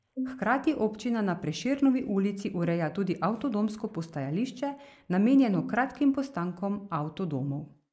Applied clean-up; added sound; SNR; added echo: neural mask model Resemble Enhance denoiser.